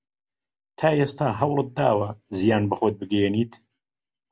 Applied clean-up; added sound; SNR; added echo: none; none; none; none.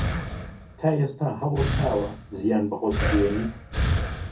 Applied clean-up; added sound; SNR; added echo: none; Breathing; 2 dB; reverberation time 0.3 s.